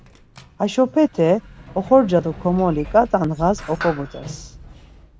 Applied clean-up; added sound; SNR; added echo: none; Sliding door; 17 dB; none.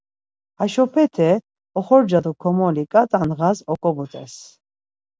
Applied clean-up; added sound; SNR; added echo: none; none; none; none.